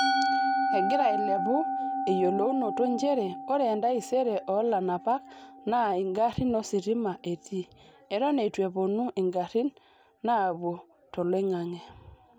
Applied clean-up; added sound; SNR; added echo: none; Musical instrument; 5 dB; none.